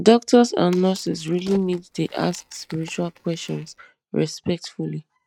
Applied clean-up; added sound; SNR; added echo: neural mask model RNNoise.